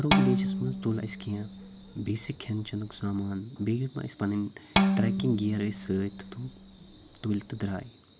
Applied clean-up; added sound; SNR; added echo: none; Bowed string instrument; -1 dB; none.